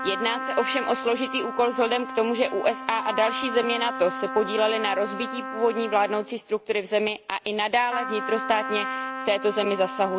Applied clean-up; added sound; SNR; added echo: none; Trumpet; 8 dB; none.